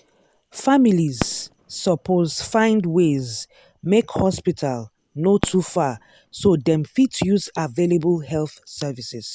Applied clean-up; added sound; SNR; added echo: none; Fireworks; 18 dB; none.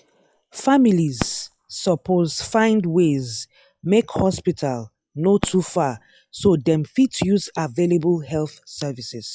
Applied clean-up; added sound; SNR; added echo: classical method log-MMSE.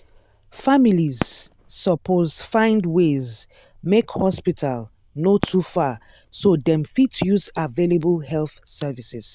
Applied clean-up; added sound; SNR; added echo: neural diffusion model UNIVERSE++.